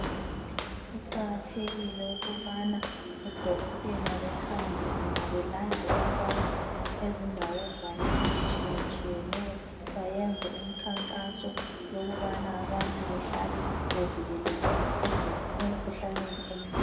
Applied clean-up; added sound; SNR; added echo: none; Walk, footsteps; -4 dB; reverberation time 1.9 s.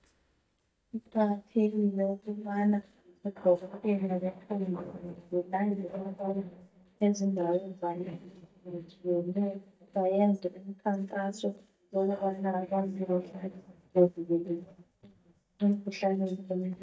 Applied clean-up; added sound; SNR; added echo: neural mask model DeepFilterNet 3.